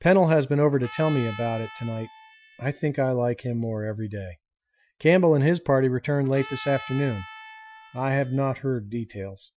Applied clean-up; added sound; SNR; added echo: classical method Wiener filter.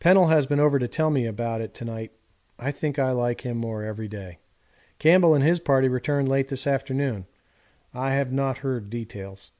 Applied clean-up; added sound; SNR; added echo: none; none; none; none.